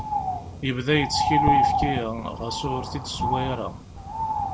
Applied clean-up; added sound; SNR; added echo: none; Bird; -3 dB; none.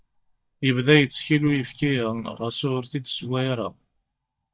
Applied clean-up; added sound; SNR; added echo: neural mask model DeepFilterNet 3.